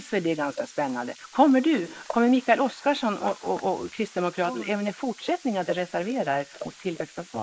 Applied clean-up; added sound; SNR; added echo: neural mask model Resemble Enhance denoiser.